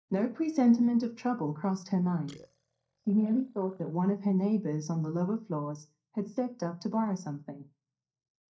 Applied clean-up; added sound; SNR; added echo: neural mask model DeepFilterNet 3.